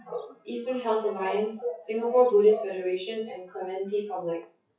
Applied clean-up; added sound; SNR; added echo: classical method WPE with log-MMSE.